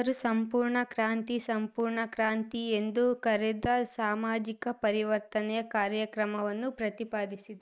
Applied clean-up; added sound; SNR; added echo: neural mask model Resemble Enhance denoiser.